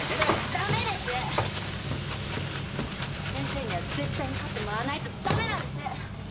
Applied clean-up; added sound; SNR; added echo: none; Mechanical fan + Frying (food); -2 dB; none.